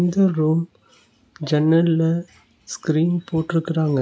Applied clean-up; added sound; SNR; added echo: none; none; none; none.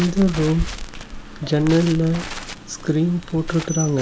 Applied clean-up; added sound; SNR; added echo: none; Rain + Crackle; 9 dB; none.